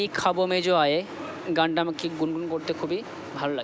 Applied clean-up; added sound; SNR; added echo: none; none; none; none.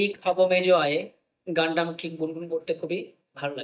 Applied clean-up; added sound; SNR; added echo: neural mask model DeepFilterNet 3.